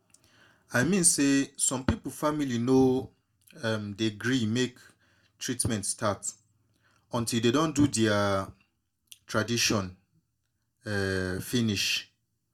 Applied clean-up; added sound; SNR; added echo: none; none; none; reverberation time 0.2 s.